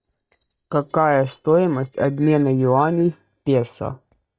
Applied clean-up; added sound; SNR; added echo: neural mask model DeepFilterNet 3.